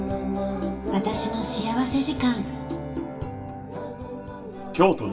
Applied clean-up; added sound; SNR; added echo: none; Bowed string instrument; 14 dB; reverberation time 2.8 s.